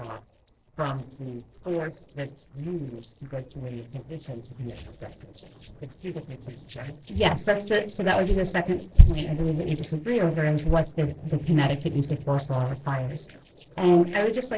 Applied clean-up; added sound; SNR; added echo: neural separator model SepFormer DNS4.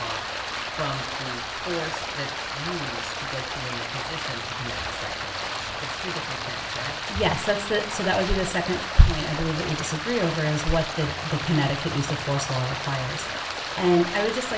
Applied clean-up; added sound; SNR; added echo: none; Stream; 4 dB; reverberation time 0.4 s.